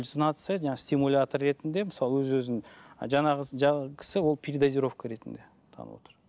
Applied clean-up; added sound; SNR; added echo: none; none; none; none.